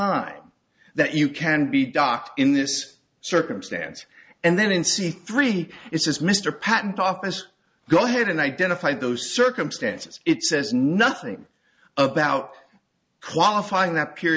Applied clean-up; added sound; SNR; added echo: none; none; none; none.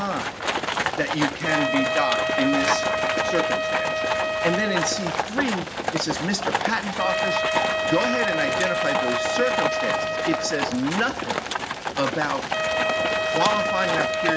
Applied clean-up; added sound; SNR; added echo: none; Wind instrument, woodwind instrument + Livestock, farm animals, working animals; -3 dB; none.